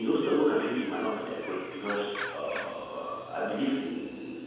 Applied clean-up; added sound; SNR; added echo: none; Bird; 12 dB; reverberation time 1.2 s.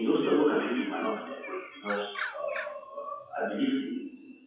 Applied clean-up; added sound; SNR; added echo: classical method WPE with log-MMSE.